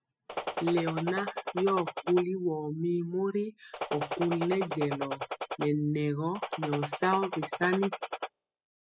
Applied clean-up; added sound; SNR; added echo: classical method spectral subtraction.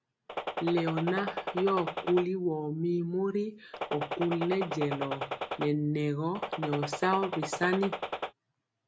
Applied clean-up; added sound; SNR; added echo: none; Gunshot, gunfire; 4 dB; none.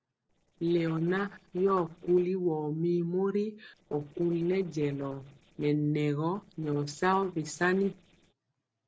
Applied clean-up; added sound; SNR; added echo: neural separator model SepFormer DNS4.